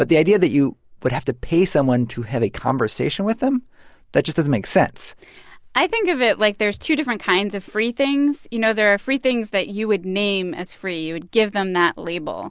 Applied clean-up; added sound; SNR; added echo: none; none; none; none.